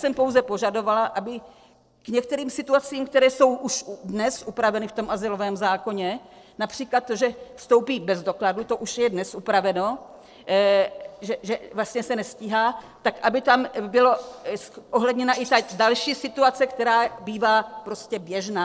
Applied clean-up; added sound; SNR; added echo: neural separator model SepFormer DNS4.